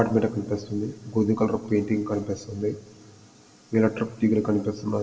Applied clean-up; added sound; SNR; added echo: none; none; none; reverberation time 1.3 s.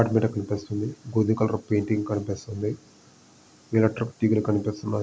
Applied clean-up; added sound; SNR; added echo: none; none; none; none.